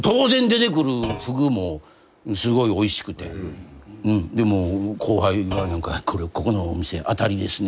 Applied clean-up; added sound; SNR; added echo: none; Thump, thud; 16 dB; none.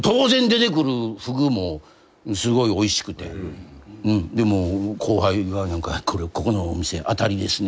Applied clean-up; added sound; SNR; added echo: none; none; none; none.